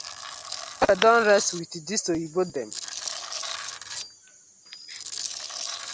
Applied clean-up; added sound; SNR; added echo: none; Tools; 10 dB; none.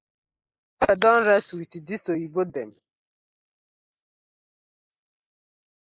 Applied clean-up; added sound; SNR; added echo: neural mask model Resemble Enhance denoiser.